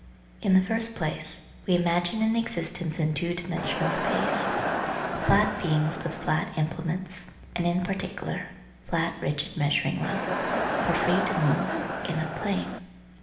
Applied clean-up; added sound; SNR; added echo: none; Crowd; 1 dB; reverberation time 1.0 s.